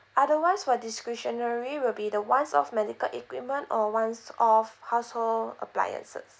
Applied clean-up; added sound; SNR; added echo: none; none; none; none.